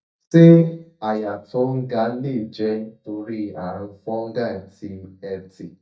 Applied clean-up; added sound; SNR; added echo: neural mask model DeepFilterNet 3.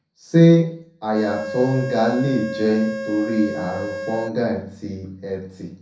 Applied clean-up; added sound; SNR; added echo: none; Organ; 8 dB; reverberation time 0.5 s.